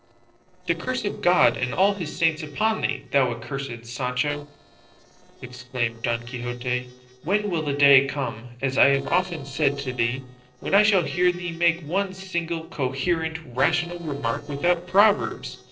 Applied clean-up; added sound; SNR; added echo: neural separator model SepFormer DNS4.